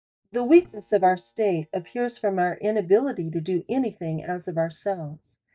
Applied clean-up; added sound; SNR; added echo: neural mask model DeepFilterNet 3.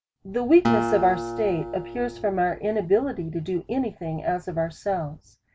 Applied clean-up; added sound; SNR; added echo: none; Acoustic guitar; 6 dB; none.